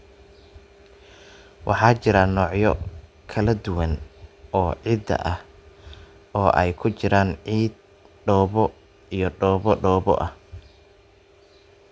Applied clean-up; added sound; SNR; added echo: none; none; none; none.